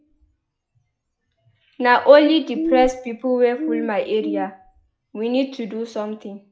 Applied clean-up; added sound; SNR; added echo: classical method log-MMSE.